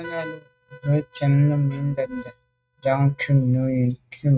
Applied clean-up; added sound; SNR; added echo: neural mask model RNNoise.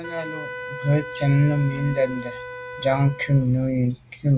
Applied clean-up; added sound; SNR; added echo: none; Wind instrument, woodwind instrument; 13 dB; none.